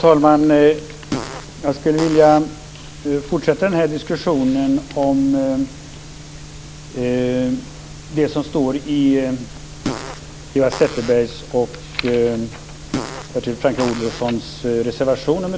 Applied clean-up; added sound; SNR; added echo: none; Fart; 11 dB; none.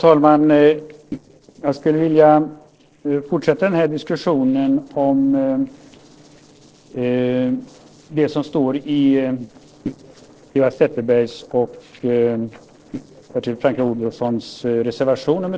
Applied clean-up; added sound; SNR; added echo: neural separator model SepFormer DNS4.